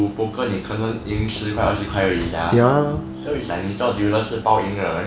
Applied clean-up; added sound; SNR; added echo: none; Bowed string instrument; 14 dB; none.